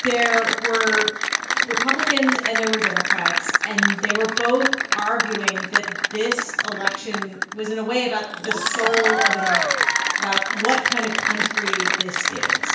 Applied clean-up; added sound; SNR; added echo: none; Applause / Cheering; -3 dB; reverberation time 0.5 s.